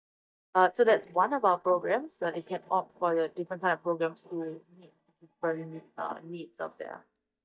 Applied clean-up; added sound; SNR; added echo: neural mask model DeepFilterNet 3.